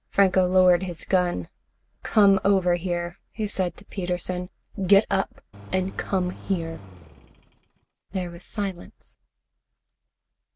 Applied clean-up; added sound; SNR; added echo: none; Engine; 17 dB; none.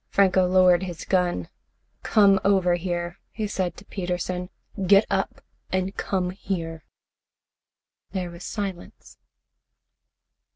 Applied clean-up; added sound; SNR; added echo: none; none; none; none.